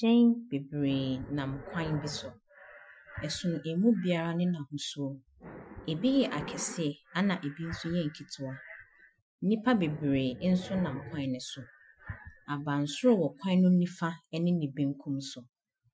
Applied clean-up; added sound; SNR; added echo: classical method Wiener filter.